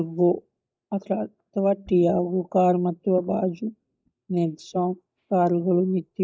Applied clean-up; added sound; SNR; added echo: neural mask model DeepFilterNet 3.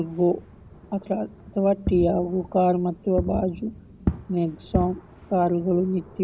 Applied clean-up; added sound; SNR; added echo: none; Fireworks; 9 dB; none.